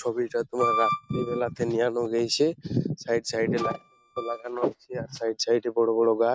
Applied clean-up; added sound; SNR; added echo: neural mask model RNNoise.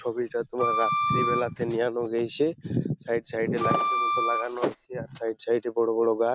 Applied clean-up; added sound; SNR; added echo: none; Wind instrument, woodwind instrument; 1 dB; none.